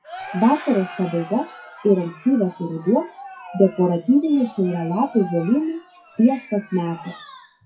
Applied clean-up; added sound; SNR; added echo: classical method WPE with log-MMSE.